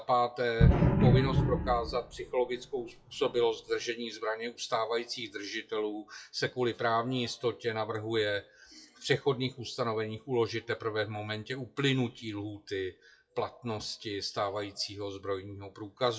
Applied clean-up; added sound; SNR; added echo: classical method WPE with log-MMSE.